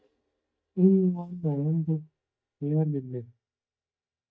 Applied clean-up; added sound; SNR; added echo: neural mask model DeepFilterNet 3.